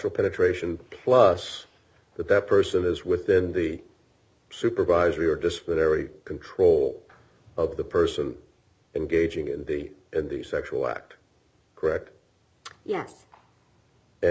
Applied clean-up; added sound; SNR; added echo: none; none; none; none.